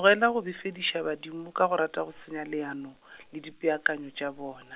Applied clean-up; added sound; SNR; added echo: none; none; none; none.